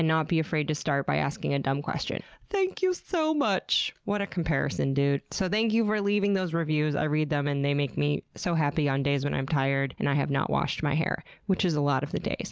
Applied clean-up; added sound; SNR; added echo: none; none; none; none.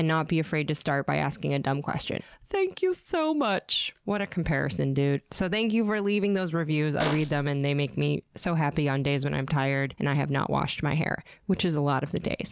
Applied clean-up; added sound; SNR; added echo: none; Fart; 5 dB; none.